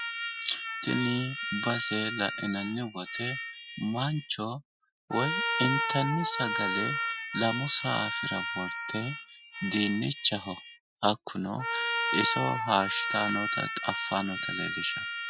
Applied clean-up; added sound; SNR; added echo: classical method Wiener filter.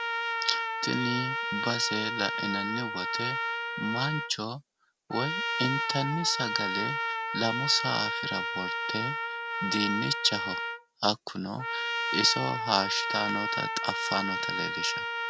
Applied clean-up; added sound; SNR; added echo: none; Trumpet; 0 dB; none.